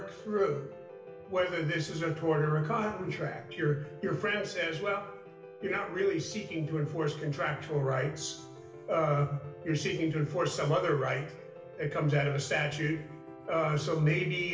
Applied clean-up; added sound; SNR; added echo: none; Piano; 16 dB; reverberation time 0.8 s.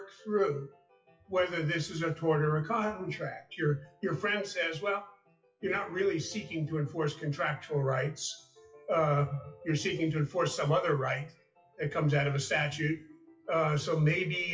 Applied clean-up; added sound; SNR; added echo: classical method WPE with log-MMSE.